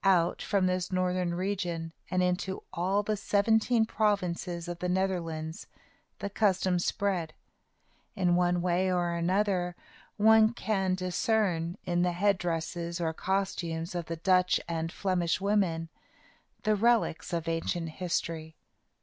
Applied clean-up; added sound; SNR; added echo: none; none; none; none.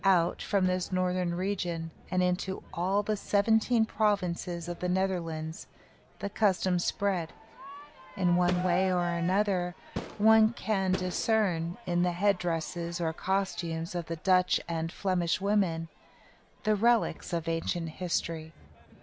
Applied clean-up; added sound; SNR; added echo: none; Crowd / Fireworks; 17 dB; none.